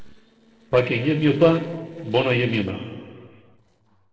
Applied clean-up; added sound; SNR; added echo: neural separator model SepFormer DNS4.